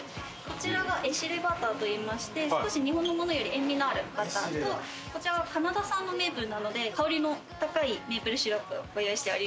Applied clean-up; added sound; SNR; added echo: none; none; none; none.